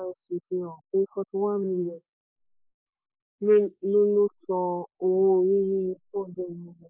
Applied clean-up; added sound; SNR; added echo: neural mask model Resemble Enhance denoiser.